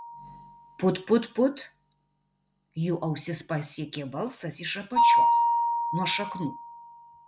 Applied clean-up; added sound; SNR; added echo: none; Mallet percussion; -2 dB; none.